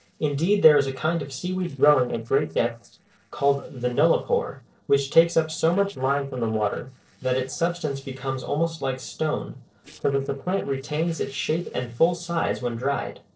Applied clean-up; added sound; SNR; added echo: neural separator model SepFormer DNS4.